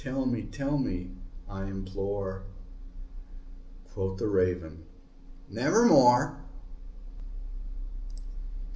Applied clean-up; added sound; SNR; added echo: none; none; none; none.